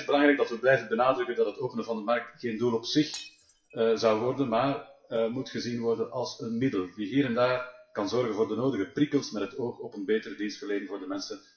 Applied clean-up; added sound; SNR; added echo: classical method WPE with log-MMSE.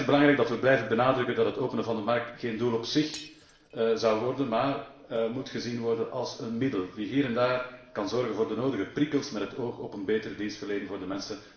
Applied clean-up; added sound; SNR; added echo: neural separator model SepFormer DNS4.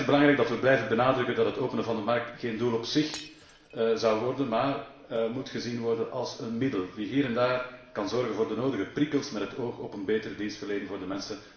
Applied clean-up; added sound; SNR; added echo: none; Shatter; 19 dB; reverberation time 0.8 s.